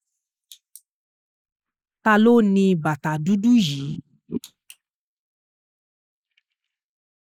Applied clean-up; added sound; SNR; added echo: neural mask model Resemble Enhance denoiser.